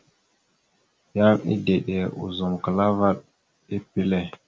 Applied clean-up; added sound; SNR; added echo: none; none; none; none.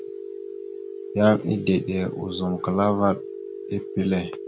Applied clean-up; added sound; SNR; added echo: none; Telephone; 10 dB; none.